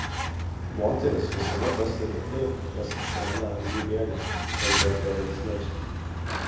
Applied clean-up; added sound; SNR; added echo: none; Truck; -1 dB; reverberation time 0.9 s.